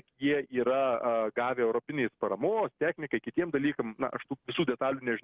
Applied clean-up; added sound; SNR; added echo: none; none; none; none.